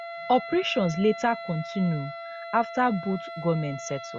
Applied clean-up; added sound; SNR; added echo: none; Wind instrument, woodwind instrument; 11 dB; none.